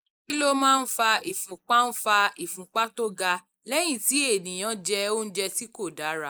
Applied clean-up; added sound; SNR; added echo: neural mask model Resemble Enhance denoiser.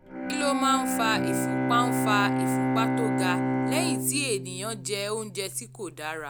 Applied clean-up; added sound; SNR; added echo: none; Bowed string instrument; -2 dB; none.